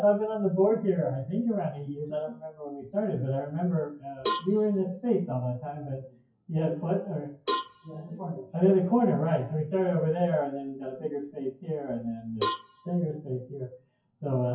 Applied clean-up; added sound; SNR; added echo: classical method WPE with log-MMSE.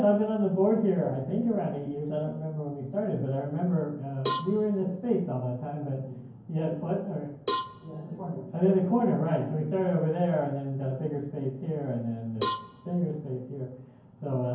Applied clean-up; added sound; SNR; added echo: none; Cowbell; 10 dB; reverberation time 0.9 s.